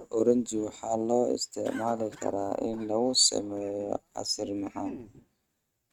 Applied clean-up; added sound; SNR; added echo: neural mask model RNNoise.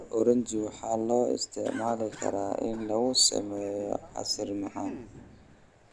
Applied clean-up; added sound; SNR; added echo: none; Walk, footsteps + Cough; 19 dB; none.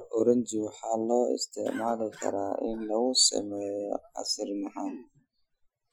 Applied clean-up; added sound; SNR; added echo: classical method Wiener filter.